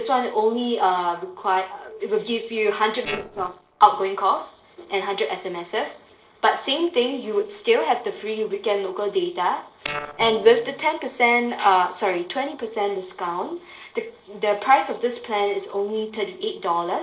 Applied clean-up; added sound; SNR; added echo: neural separator model SepFormer DNS4.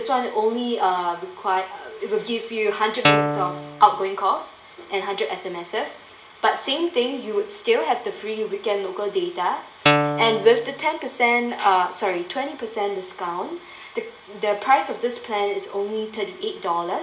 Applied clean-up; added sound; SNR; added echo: none; Guitar; -2 dB; reverberation time 0.2 s.